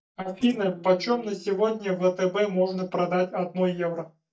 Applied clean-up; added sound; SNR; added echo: neural mask model DeepFilterNet 3.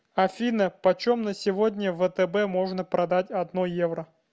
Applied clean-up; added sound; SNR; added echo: none; none; none; none.